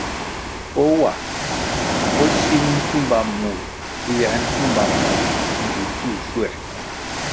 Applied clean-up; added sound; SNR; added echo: none; Ocean; -1 dB; none.